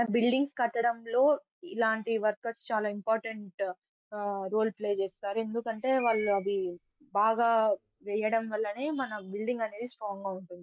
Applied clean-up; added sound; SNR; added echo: none; Screech; 18 dB; none.